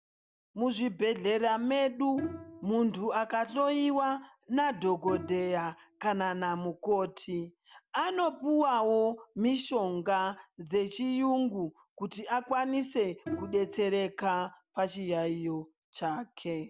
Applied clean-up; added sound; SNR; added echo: none; Bowed string instrument; 14 dB; none.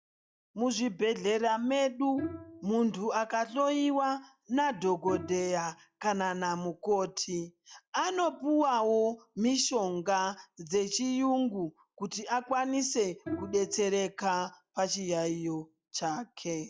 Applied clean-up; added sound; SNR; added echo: classical method log-MMSE.